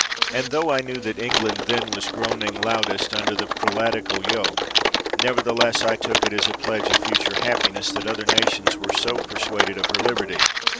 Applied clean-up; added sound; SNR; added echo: none; Typing; -3 dB; none.